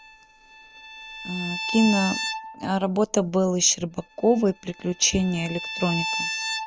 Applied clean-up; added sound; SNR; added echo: none; Bowed string instrument; 8 dB; none.